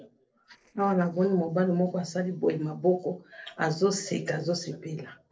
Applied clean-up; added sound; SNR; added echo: neural separator model SepFormer DNS4.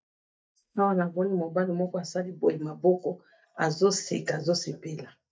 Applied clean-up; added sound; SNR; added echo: neural mask model DeepFilterNet 3.